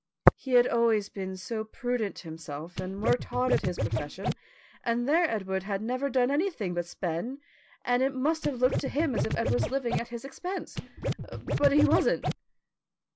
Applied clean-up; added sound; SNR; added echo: none; Tap + Scratching (performance technique); 2 dB; none.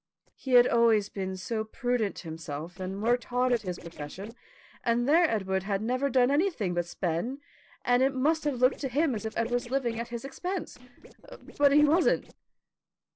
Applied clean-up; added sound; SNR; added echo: neural separator model SepFormer DNS4.